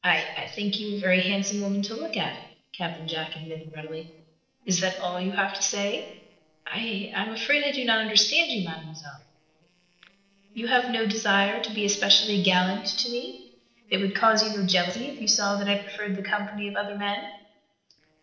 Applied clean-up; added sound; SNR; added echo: neural separator model SepFormer DNS4.